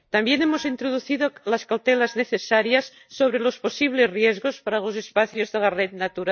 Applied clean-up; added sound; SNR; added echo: neural mask model DeepFilterNet 3.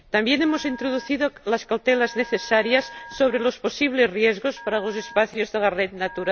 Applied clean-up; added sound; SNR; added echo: none; Telephone; 20 dB; none.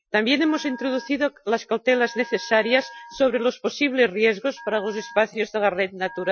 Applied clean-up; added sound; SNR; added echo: classical method Wiener filter.